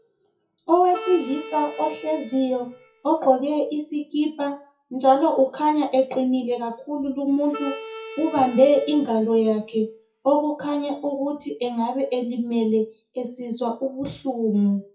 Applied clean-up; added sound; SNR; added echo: classical method WPE with log-MMSE.